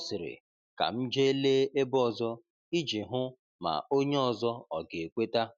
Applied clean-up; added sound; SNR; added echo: none; none; none; none.